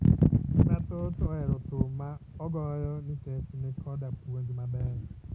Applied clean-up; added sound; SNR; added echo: none; none; none; none.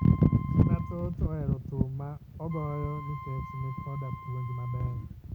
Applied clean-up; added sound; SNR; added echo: none; Wind instrument, woodwind instrument; 17 dB; none.